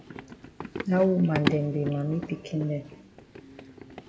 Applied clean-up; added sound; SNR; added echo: none; Run; 8 dB; none.